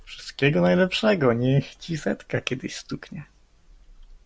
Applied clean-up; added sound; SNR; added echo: none; none; none; none.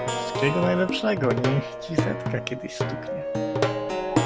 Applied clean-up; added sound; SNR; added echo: none; Plucked string instrument; -1 dB; none.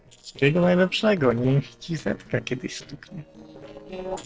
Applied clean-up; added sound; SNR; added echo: neural separator model SepFormer DNS4.